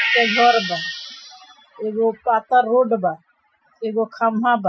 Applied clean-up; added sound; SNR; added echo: classical method Wiener filter.